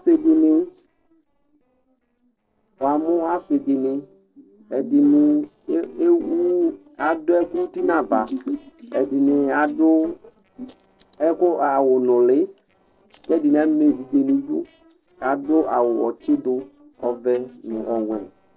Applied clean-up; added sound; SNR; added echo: neural separator model SepFormer DNS4.